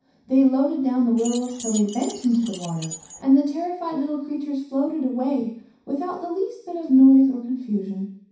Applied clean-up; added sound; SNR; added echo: none; Keys jangling; 15 dB; reverberation time 0.6 s.